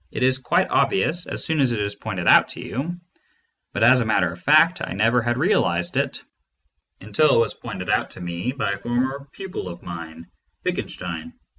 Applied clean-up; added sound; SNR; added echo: none; none; none; none.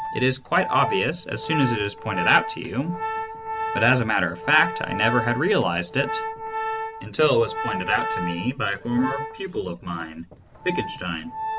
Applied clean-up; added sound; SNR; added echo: none; Organ; 6 dB; none.